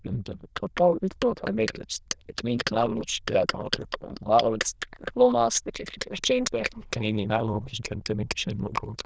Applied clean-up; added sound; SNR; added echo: neural diffusion model UNIVERSE++.